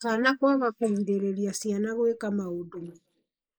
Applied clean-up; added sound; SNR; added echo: neural mask model Resemble Enhance denoiser.